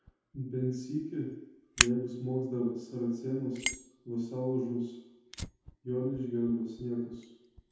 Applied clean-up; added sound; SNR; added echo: none; Fire; 5 dB; reverberation time 0.9 s.